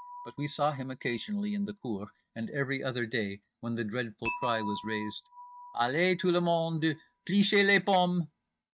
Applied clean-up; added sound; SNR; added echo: neural mask model RNNoise.